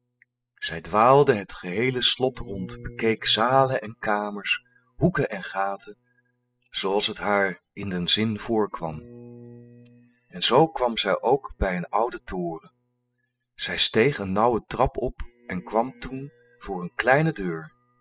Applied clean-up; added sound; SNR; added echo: classical method spectral subtraction.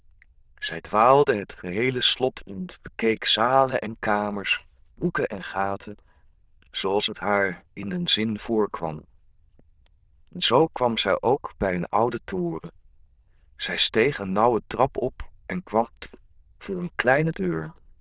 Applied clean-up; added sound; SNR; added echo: neural diffusion model UNIVERSE++.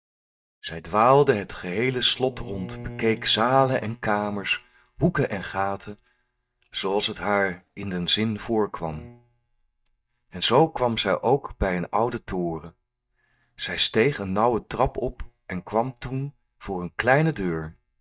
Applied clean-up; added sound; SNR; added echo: neural mask model DeepFilterNet 3.